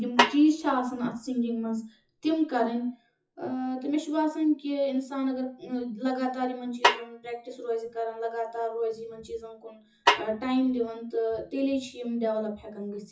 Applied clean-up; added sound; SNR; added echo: classical method WPE with log-MMSE.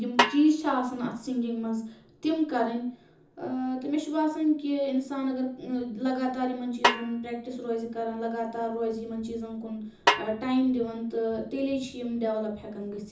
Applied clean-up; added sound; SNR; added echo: none; Snare drum; 0 dB; reverberation time 0.6 s.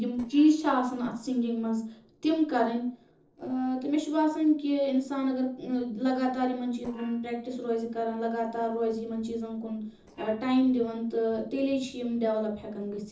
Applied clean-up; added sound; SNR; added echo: neural separator model SepFormer DNS4.